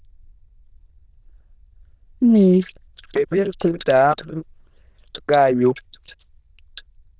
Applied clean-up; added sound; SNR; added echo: neural diffusion model UNIVERSE++.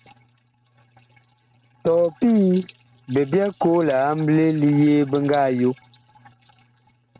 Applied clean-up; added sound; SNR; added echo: neural mask model RNNoise.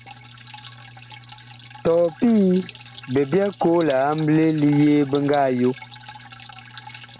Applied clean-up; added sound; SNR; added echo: none; Drip; 20 dB; none.